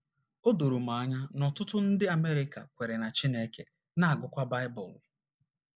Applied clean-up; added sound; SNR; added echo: none; none; none; none.